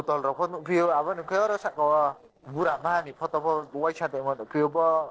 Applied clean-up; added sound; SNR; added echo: neural separator model SepFormer DNS4.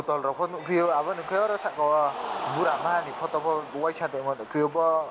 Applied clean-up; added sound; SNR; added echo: none; Cheering; 11 dB; none.